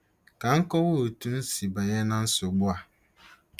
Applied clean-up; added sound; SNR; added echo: none; none; none; none.